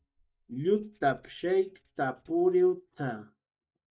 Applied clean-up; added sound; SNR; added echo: neural mask model DeepFilterNet 3.